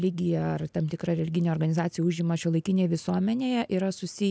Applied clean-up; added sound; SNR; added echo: none; none; none; none.